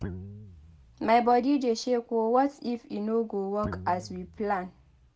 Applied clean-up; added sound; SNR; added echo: none; Guitar; 14 dB; none.